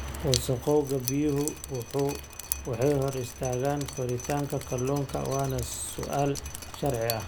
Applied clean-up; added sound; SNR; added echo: none; Drip; 11 dB; none.